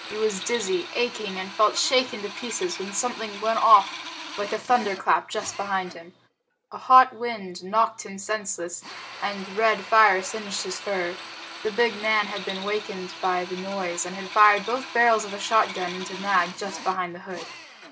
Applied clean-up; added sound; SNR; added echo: none; Drill; 13 dB; none.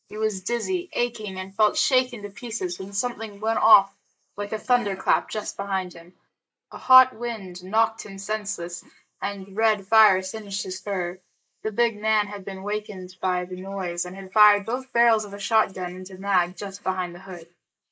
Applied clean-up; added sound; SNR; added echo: neural mask model Resemble Enhance denoiser.